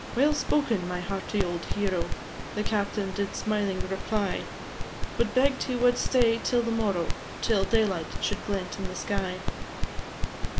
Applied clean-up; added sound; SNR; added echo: none; Crackle; 2 dB; none.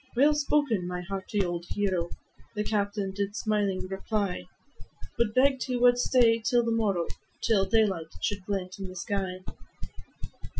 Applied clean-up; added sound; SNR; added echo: classical method Wiener filter.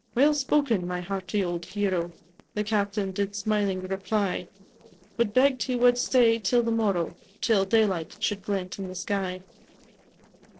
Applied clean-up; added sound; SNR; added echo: neural separator model SepFormer DNS4.